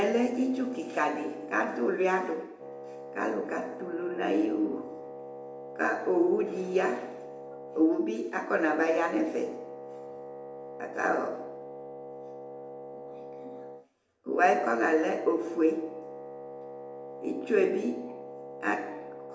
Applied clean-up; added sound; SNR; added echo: none; Wind instrument, woodwind instrument; 12 dB; reverberation time 0.8 s.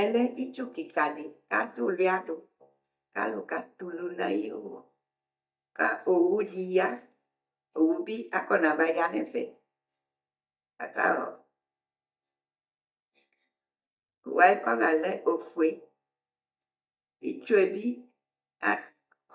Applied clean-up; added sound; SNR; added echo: neural mask model DeepFilterNet 3.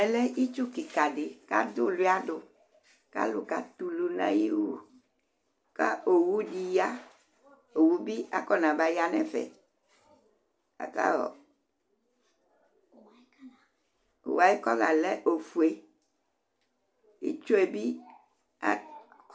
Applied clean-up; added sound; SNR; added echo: none; none; none; none.